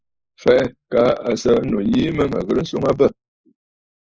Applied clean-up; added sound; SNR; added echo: neural mask model Resemble Enhance denoiser.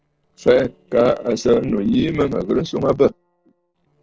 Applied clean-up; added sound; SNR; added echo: neural separator model SepFormer DNS4.